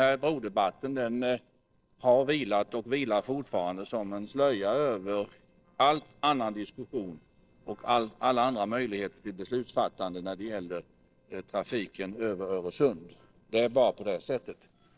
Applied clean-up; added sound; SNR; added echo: neural separator model SepFormer DNS4.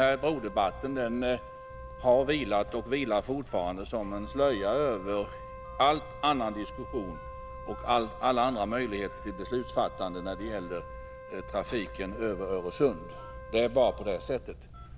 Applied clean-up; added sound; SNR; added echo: none; Telephone + Wind instrument, woodwind instrument; 12 dB; none.